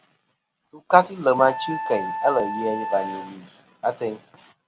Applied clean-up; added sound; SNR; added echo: none; Wind instrument, woodwind instrument; 8 dB; none.